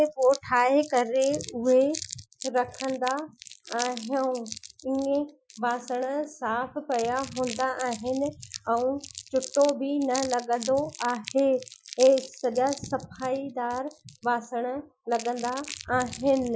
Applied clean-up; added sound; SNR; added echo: classical method Wiener filter.